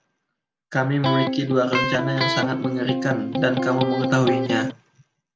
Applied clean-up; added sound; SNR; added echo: none; Electric guitar; 0 dB; none.